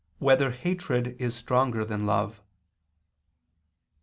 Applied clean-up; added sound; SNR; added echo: none; none; none; none.